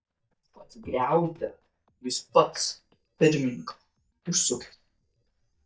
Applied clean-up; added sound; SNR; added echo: neural mask model DeepFilterNet 3.